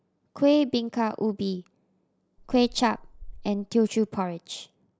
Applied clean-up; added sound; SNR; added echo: neural mask model Resemble Enhance denoiser.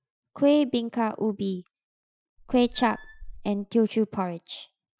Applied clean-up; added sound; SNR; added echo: classical method Wiener filter.